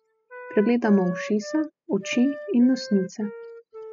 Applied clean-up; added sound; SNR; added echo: classical method spectral subtraction.